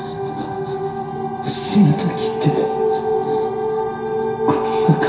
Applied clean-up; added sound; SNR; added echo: none; none; none; reverberation time 0.7 s.